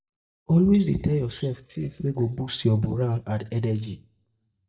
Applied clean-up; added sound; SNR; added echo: neural mask model DeepFilterNet 3.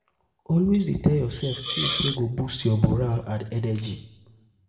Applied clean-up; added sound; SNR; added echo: none; Hiss; 5 dB; reverberation time 0.8 s.